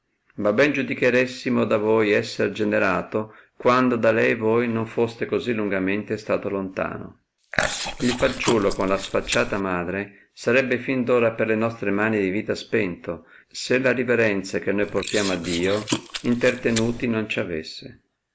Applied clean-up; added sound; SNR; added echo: neural mask model Resemble Enhance denoiser.